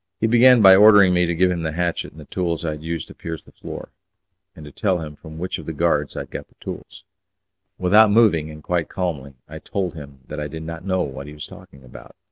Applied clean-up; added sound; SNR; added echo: none; none; none; none.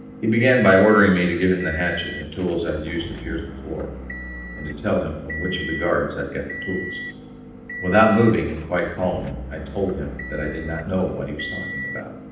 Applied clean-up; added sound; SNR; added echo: none; Motor vehicle (road) / Engine; 11 dB; reverberation time 0.9 s.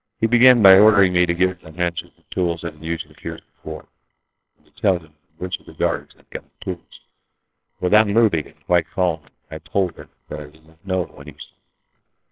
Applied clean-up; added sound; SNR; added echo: neural separator model SepFormer WHAMR!.